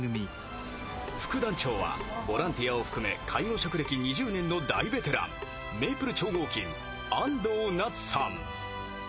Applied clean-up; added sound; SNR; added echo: none; Drip / Sink (filling or washing) / Water tap, faucet + Thunder / Rain; 16 dB; none.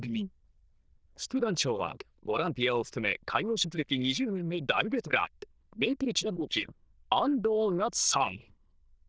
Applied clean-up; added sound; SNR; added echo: neural diffusion model UNIVERSE++.